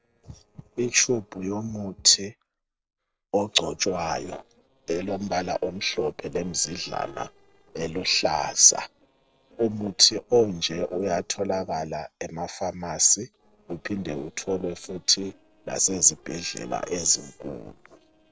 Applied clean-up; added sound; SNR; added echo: neural separator model SepFormer DNS4.